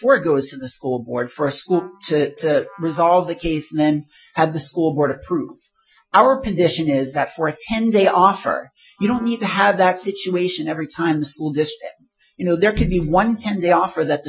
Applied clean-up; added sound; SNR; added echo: classical method Wiener filter.